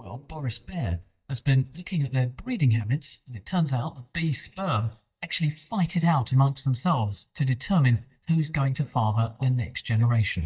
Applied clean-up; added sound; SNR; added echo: neural mask model DeepFilterNet 3.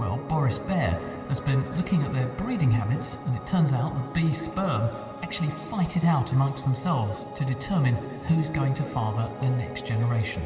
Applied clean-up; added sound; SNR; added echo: none; Piano; 13 dB; reverberation time 2.0 s.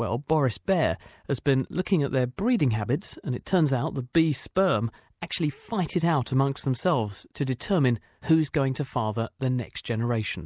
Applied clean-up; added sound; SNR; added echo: none; none; none; none.